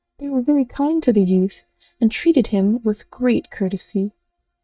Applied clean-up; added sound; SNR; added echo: neural mask model DeepFilterNet 3.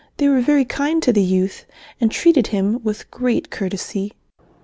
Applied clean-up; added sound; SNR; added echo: none; none; none; none.